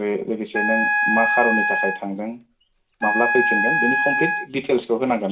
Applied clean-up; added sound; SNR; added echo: none; Wind instrument, woodwind instrument; -1 dB; reverberation time 0.3 s.